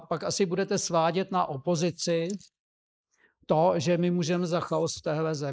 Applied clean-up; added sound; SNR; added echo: neural mask model Resemble Enhance denoiser.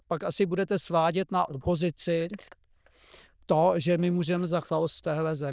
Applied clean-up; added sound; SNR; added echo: neural diffusion model UNIVERSE++.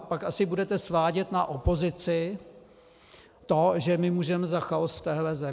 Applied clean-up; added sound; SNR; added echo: none; none; none; none.